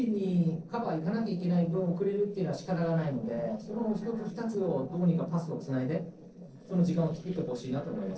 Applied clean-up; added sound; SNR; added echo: neural separator model SepFormer DNS4.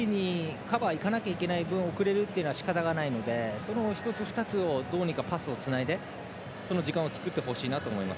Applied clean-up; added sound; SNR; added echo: none; none; none; none.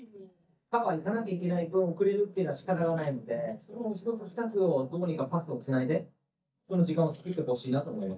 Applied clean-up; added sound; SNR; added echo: neural mask model DeepFilterNet 3.